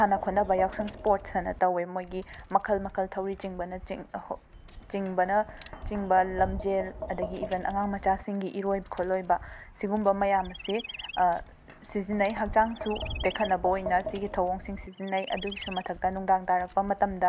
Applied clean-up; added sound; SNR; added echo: none; Tap + Chirp, tweet; 12 dB; none.